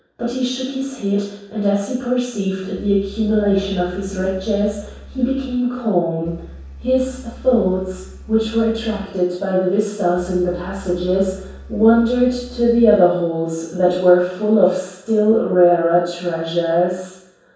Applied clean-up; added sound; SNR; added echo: none; Engine; 17 dB; reverberation time 0.7 s.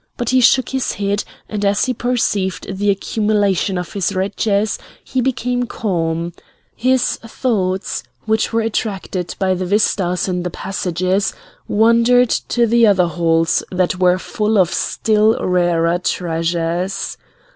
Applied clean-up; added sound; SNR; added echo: none; none; none; none.